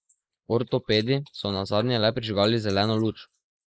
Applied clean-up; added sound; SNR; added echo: neural mask model Resemble Enhance denoiser.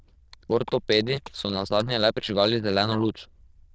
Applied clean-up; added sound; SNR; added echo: neural diffusion model UNIVERSE++.